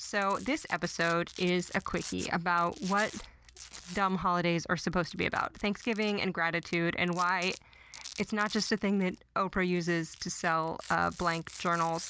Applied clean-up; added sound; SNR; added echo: none; Domestic sounds, home sounds; 19 dB; none.